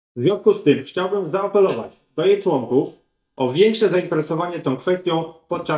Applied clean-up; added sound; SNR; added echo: neural mask model DeepFilterNet 3.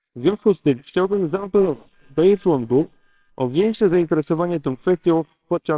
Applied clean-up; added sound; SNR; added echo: neural separator model SepFormer WHAMR!.